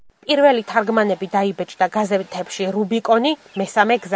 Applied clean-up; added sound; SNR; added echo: none; none; none; none.